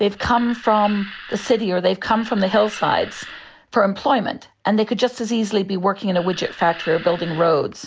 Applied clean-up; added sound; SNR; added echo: none; Animal; 16 dB; none.